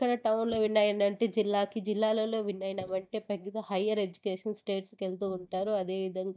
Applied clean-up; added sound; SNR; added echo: neural mask model DeepFilterNet 3.